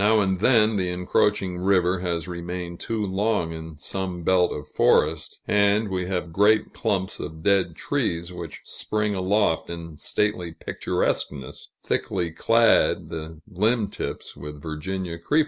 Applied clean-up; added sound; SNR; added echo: none; none; none; none.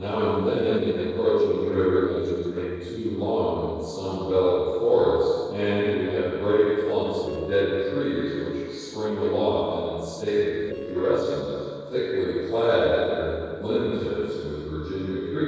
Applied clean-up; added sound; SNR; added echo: neural separator model SepFormer DNS4.